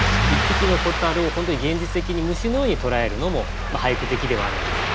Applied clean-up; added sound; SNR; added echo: none; Engine starting / Accelerating, revving, vroom / Car + Ocean; -1 dB; none.